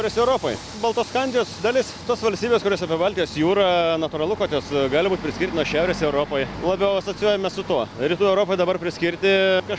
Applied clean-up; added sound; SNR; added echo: none; none; none; none.